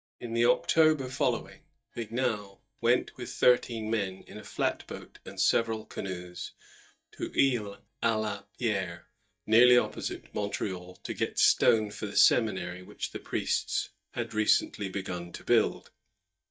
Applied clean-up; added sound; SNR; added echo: neural mask model DeepFilterNet 3.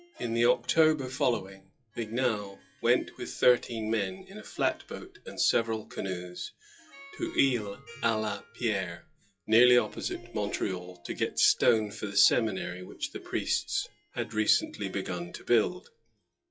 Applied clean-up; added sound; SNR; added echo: classical method WPE with log-MMSE.